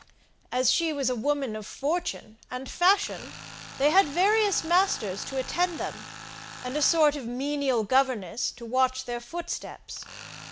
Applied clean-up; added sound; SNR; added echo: none; Tools; 17 dB; none.